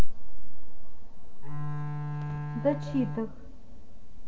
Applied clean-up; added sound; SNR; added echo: none; Bowed string instrument; 12 dB; reverberation time 1.8 s.